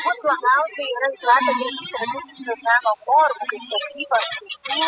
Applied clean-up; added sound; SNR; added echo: classical method spectral subtraction.